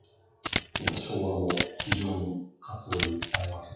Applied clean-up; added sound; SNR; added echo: classical method WPE with log-MMSE.